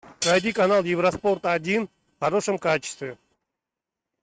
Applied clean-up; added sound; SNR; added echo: neural mask model RNNoise.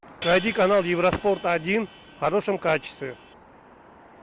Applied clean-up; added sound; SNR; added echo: none; Hi-hat; 13 dB; none.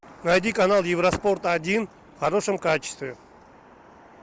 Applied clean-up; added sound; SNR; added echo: none; none; none; none.